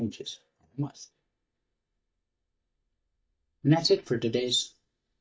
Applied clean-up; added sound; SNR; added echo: neural mask model DeepFilterNet 3.